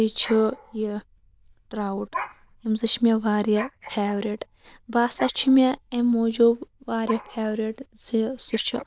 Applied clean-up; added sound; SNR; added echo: neural diffusion model UNIVERSE++.